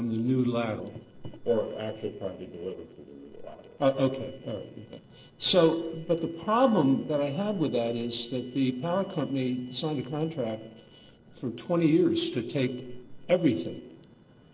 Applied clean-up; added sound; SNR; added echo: neural separator model SepFormer DNS4.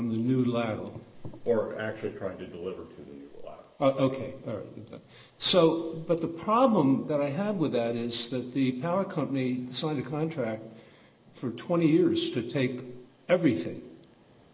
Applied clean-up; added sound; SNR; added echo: neural mask model Resemble Enhance denoiser.